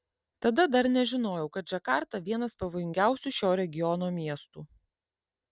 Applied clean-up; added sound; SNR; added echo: none; none; none; none.